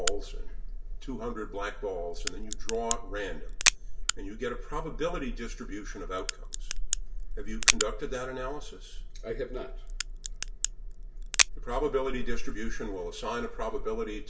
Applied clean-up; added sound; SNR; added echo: none; Crack; 3 dB; reverberation time 0.1 s.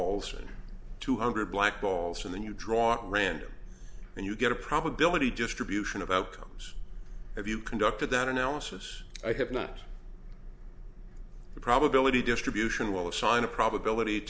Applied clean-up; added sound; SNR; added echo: none; none; none; none.